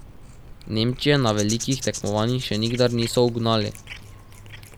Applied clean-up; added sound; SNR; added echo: none; Rattle / Rattle (instrument) + Cat; 14 dB; none.